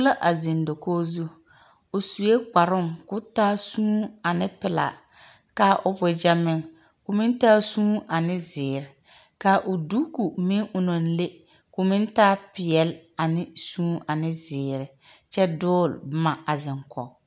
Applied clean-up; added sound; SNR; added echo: none; none; none; none.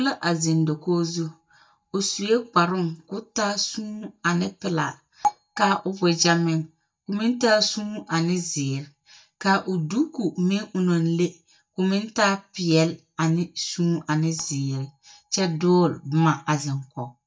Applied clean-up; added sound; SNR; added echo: neural mask model DeepFilterNet 3.